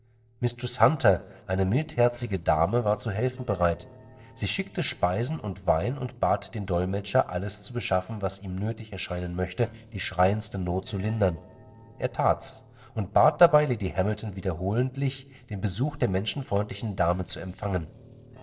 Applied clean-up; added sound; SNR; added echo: neural separator model SepFormer DNS4.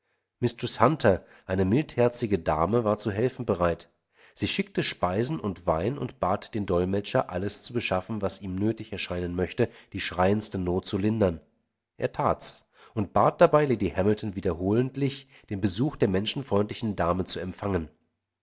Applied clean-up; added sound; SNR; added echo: none; none; none; none.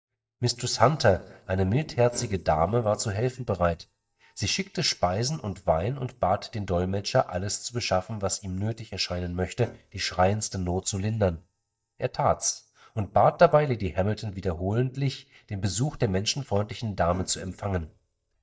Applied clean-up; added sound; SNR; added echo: neural mask model DeepFilterNet 3.